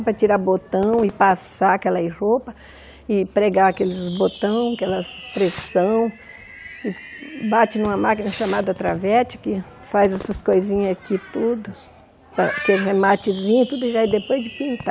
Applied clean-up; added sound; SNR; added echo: none; Fireworks + Fireworks; 18 dB; none.